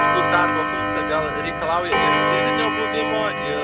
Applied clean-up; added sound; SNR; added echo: none; Clock; -5 dB; none.